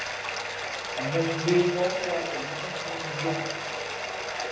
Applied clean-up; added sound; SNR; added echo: none; Bathtub (filling or washing); 2 dB; reverberation time 0.9 s.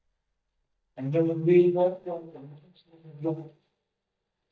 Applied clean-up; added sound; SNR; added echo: neural mask model DeepFilterNet 3.